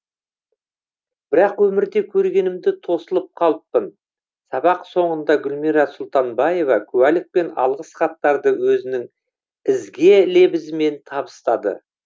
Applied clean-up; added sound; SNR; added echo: none; none; none; none.